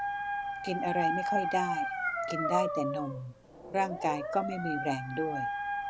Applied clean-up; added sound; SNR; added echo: none; Dog; 0 dB; none.